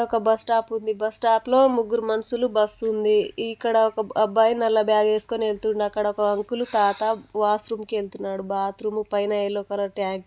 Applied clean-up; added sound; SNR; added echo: none; none; none; none.